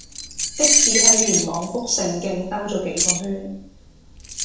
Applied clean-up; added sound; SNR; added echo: none; Keys jangling; -4 dB; reverberation time 0.6 s.